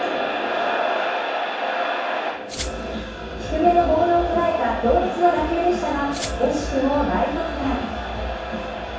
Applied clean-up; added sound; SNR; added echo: none; Glass; 16 dB; reverberation time 0.7 s.